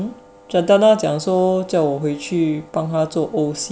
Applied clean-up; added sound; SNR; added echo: none; none; none; none.